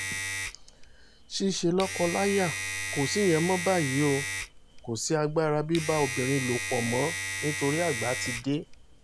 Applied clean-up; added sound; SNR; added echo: none; Domestic sounds, home sounds; 5 dB; none.